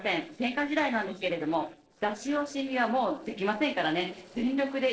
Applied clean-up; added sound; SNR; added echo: neural separator model SepFormer DNS4.